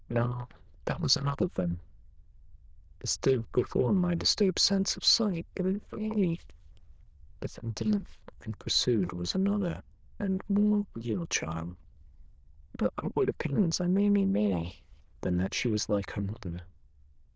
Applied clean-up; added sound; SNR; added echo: neural diffusion model UNIVERSE++.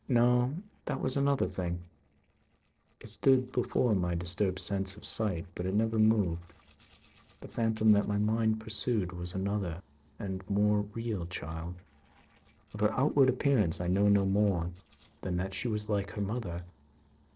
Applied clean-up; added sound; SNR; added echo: neural separator model SepFormer DNS4.